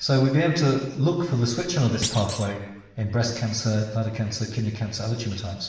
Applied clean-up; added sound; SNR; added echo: none; Thump, thud; 10 dB; reverberation time 1.0 s.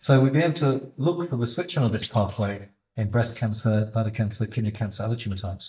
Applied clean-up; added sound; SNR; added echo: neural mask model DeepFilterNet 3.